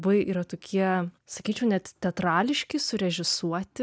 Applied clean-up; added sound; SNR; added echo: none; none; none; none.